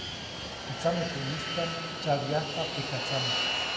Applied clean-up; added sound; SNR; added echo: none; Fixed-wing aircraft, airplane; 0 dB; reverberation time 1.2 s.